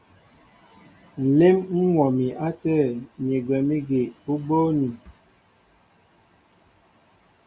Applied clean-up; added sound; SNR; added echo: none; none; none; none.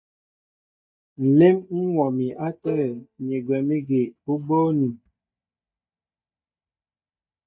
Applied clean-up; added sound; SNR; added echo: neural mask model DeepFilterNet 3.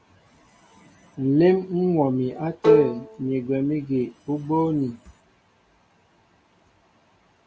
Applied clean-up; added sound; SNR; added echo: none; Bowed string instrument; -3 dB; none.